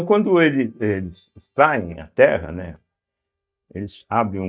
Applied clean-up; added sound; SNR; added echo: neural mask model DeepFilterNet 3.